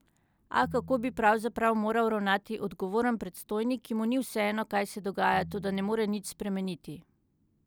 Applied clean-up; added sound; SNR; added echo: none; Piano; 18 dB; none.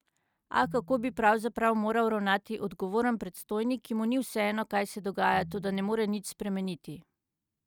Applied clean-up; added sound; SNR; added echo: neural mask model RNNoise.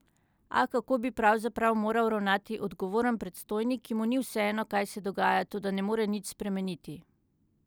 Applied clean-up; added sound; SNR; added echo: none; none; none; none.